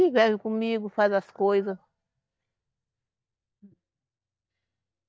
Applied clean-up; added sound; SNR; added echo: neural mask model DeepFilterNet 3.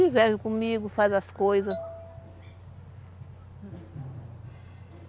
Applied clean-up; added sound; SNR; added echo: none; Marimba, xylophone; 16 dB; none.